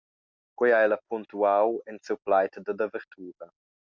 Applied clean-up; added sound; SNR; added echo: none; none; none; none.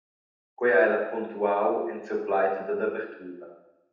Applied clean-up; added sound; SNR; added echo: none; none; none; reverberation time 0.9 s.